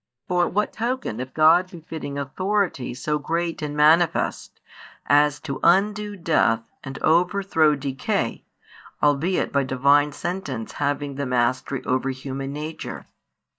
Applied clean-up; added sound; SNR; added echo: neural mask model DeepFilterNet 3.